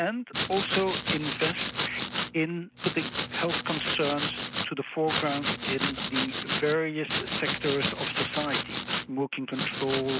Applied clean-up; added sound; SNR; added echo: none; Domestic sounds, home sounds; -3 dB; none.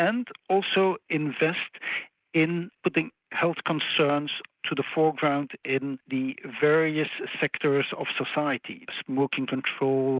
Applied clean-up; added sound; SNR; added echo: none; none; none; none.